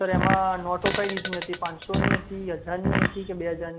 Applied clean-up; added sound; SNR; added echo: none; Fart + Fart; -1 dB; none.